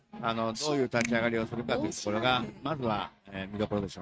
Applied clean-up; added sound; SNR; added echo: neural mask model RNNoise.